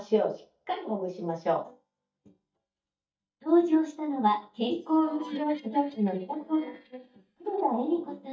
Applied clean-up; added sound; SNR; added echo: neural mask model DeepFilterNet 3.